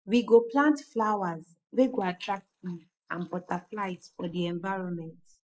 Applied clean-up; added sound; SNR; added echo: neural mask model Resemble Enhance denoiser.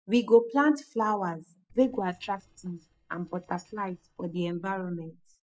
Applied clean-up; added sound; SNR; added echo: neural mask model DeepFilterNet 3.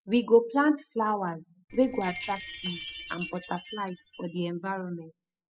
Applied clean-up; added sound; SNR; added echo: classical method spectral subtraction.